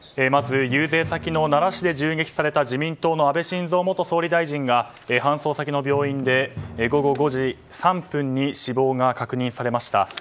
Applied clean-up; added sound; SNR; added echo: none; Drum; 19 dB; none.